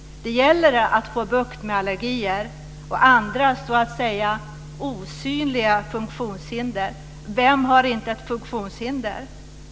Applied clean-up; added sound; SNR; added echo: none; none; none; none.